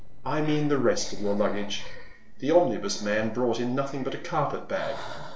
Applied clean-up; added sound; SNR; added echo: neural separator model SepFormer DNS4.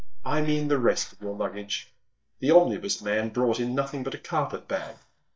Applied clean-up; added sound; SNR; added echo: neural mask model DeepFilterNet 3.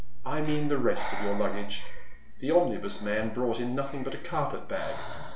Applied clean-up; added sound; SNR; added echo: none; Breathing; -2 dB; reverberation time 0.4 s.